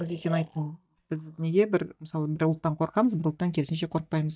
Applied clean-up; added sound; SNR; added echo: neural mask model DeepFilterNet 3.